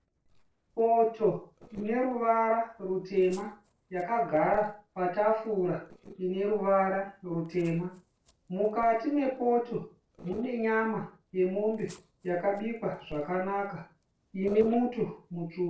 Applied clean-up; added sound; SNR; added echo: neural separator model SepFormer DNS4.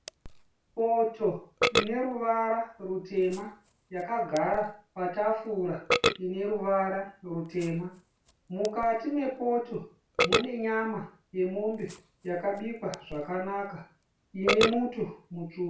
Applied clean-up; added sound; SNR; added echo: none; Burping, eructation; 5 dB; reverberation time 0.3 s.